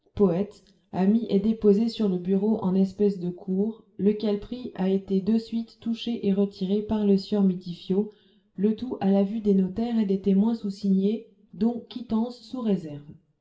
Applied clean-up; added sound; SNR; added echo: none; none; none; reverberation time 0.4 s.